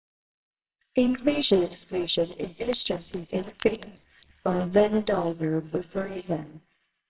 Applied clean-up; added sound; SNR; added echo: neural separator model SepFormer WHAMR!.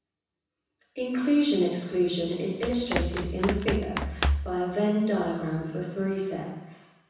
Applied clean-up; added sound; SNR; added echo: none; Run; 1 dB; reverberation time 1.1 s.